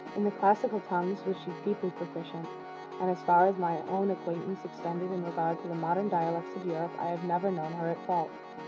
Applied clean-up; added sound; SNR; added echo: none; Piano; 11 dB; none.